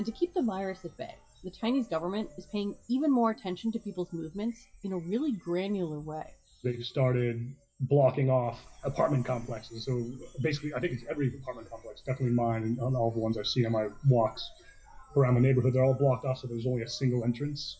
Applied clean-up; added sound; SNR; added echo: classical method WPE with log-MMSE.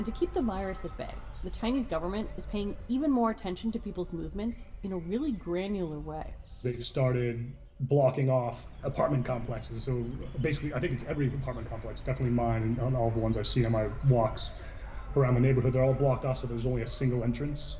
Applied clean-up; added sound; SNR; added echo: none; Insect; 11 dB; reverberation time 0.7 s.